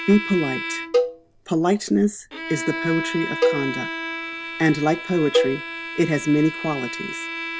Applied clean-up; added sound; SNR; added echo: none; Cowbell + Bowed string instrument; 4 dB; none.